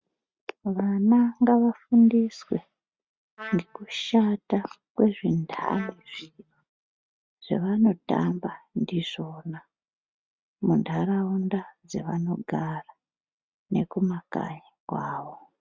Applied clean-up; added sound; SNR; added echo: neural mask model RNNoise.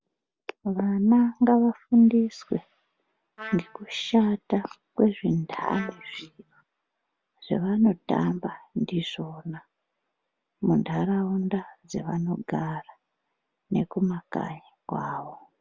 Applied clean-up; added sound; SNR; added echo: none; Trumpet; 16 dB; none.